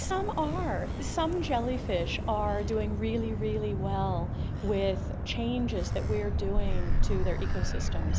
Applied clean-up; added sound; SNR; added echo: none; Motor vehicle (road); -3 dB; none.